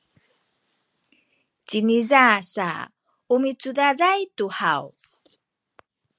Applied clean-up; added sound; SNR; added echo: none; none; none; none.